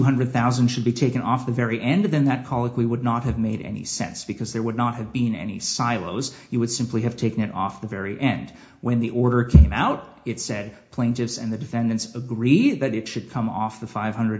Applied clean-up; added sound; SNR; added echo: none; none; none; reverberation time 0.4 s.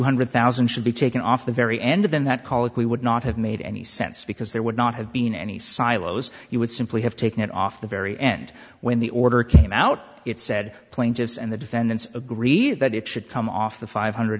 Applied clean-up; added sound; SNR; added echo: none; none; none; none.